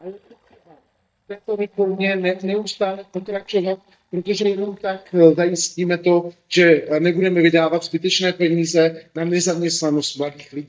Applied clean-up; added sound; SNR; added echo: neural mask model DeepFilterNet 3.